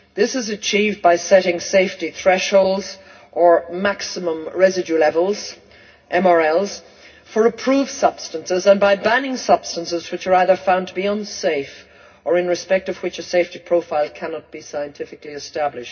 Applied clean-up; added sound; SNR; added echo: none; none; none; reverberation time 0.4 s.